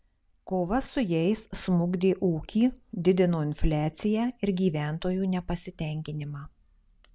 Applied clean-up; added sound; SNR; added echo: none; none; none; none.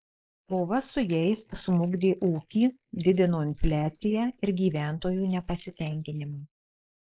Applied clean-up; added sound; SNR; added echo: neural mask model Resemble Enhance denoiser.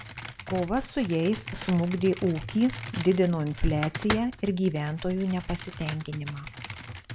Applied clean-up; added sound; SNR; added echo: none; Computer keyboard; 11 dB; none.